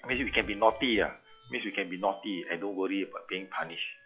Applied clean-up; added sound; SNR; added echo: classical method log-MMSE.